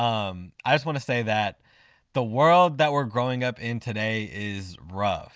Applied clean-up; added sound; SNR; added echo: none; none; none; none.